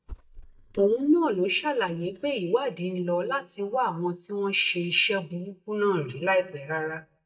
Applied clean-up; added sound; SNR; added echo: neural mask model DeepFilterNet 3.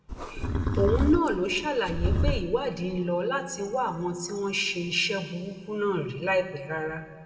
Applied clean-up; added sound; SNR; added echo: none; Livestock, farm animals, working animals; 0 dB; reverberation time 1.7 s.